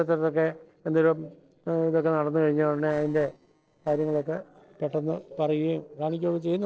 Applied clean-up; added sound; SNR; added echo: neural separator model SepFormer DNS4.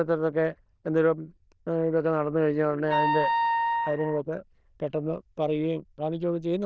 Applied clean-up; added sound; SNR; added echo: neural diffusion model UNIVERSE++.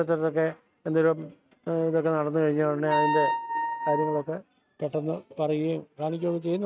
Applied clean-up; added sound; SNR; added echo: neural mask model RNNoise.